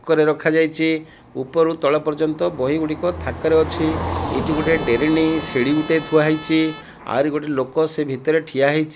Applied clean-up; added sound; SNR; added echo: none; Trumpet + Car passing by; 12 dB; none.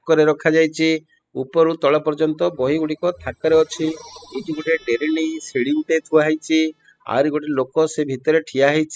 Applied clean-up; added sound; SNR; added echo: classical method spectral subtraction.